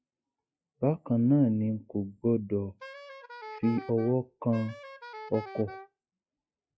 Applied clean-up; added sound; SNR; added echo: classical method log-MMSE.